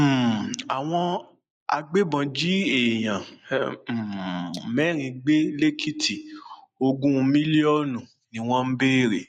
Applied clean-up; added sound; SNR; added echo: neural mask model Resemble Enhance denoiser.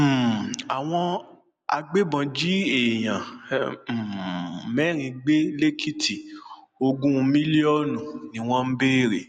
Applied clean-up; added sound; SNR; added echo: none; none; none; none.